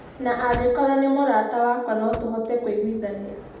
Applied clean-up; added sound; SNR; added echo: none; Sliding door / Motor vehicle (road); 17 dB; reverberation time 0.8 s.